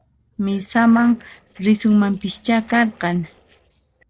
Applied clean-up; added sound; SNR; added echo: neural separator model SepFormer DNS4.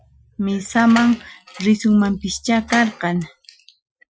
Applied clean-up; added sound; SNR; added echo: classical method Wiener filter.